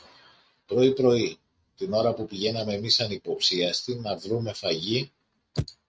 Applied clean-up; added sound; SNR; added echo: neural mask model RNNoise.